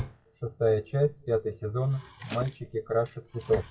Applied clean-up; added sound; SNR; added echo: classical method WPE with log-MMSE.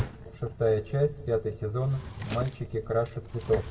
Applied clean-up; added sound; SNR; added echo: none; Drawer open or close; 11 dB; reverberation time 0.8 s.